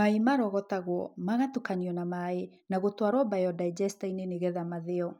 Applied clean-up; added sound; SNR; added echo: none; none; none; none.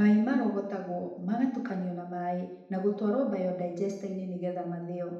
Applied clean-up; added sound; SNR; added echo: none; none; none; reverberation time 0.8 s.